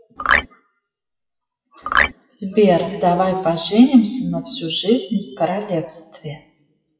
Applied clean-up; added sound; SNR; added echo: classical method WPE with log-MMSE.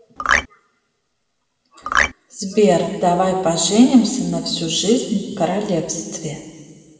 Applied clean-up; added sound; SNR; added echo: none; Marimba, xylophone; -2 dB; reverberation time 2.4 s.